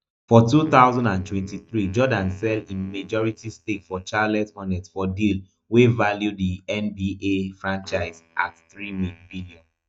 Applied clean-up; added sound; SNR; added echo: neural mask model DeepFilterNet 3.